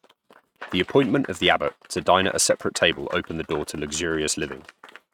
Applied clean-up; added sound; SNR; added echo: neural mask model RNNoise.